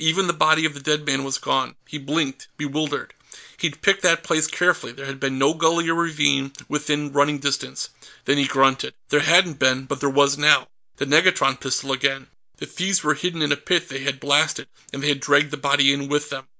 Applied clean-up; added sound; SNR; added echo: none; none; none; none.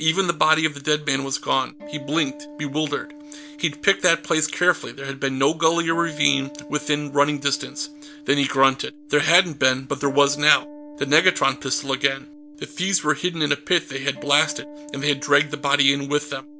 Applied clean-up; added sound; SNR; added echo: none; Acoustic guitar; 18 dB; none.